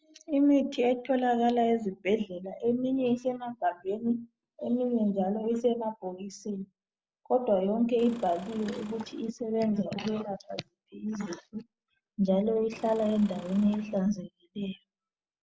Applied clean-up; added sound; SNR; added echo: none; Engine / Car; 17 dB; none.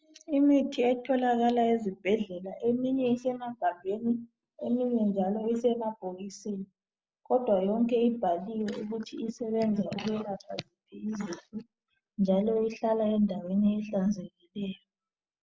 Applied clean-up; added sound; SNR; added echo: none; none; none; none.